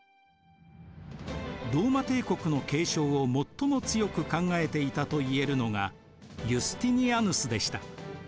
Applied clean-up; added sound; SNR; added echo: none; none; none; none.